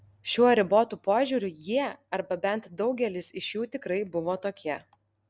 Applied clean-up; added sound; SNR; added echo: none; none; none; none.